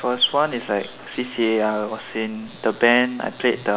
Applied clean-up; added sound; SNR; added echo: none; none; none; none.